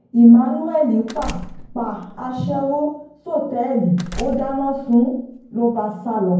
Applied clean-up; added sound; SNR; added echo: none; Door; 16 dB; reverberation time 0.9 s.